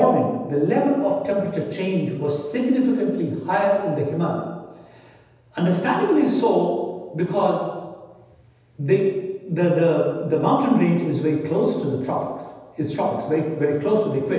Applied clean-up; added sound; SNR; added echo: none; none; none; reverberation time 1.1 s.